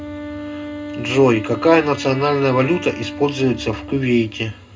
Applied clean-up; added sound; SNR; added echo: none; Wind instrument, woodwind instrument; 12 dB; reverberation time 0.2 s.